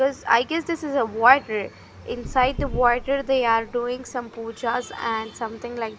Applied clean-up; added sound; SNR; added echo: none; Knock / Wood; 12 dB; none.